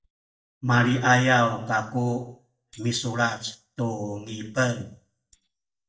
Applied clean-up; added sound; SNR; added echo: neural mask model DeepFilterNet 3.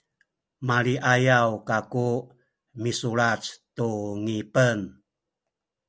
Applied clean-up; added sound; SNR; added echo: none; none; none; none.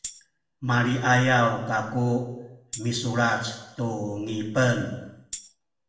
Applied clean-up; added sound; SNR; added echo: none; Tambourine; 13 dB; reverberation time 0.8 s.